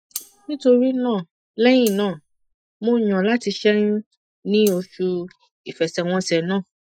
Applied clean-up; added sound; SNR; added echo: classical method Wiener filter.